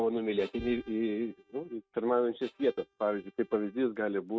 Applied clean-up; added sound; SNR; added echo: neural mask model RNNoise.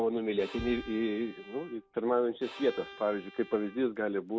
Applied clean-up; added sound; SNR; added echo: none; Bowed string instrument + Bass drum; 16 dB; none.